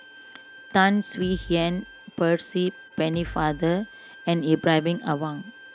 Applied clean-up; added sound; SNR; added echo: none; Bowed string instrument + Bass drum; 18 dB; none.